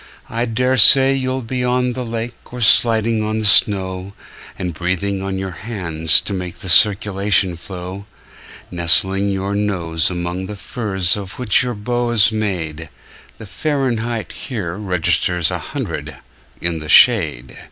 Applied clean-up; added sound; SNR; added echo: none; none; none; none.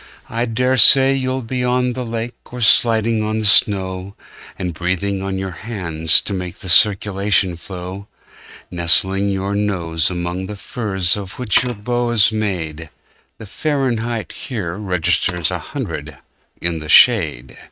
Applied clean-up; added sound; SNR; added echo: neural mask model RNNoise.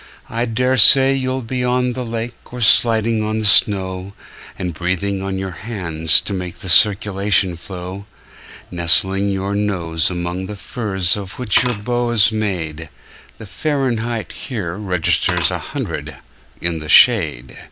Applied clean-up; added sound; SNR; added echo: none; Glass / Liquid; 15 dB; none.